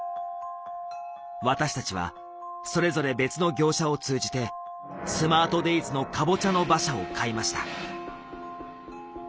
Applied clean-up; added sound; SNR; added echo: none; none; none; none.